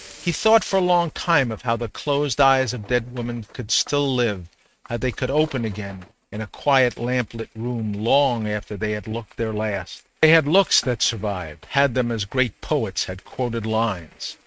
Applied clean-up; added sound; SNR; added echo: neural mask model RNNoise.